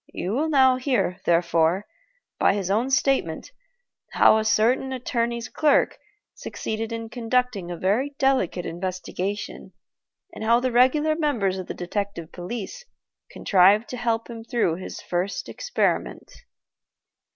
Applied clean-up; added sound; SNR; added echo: none; none; none; none.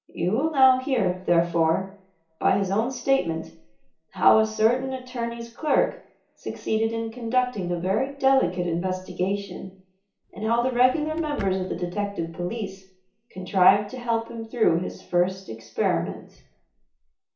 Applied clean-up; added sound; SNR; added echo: none; Drawer open or close; 19 dB; reverberation time 0.7 s.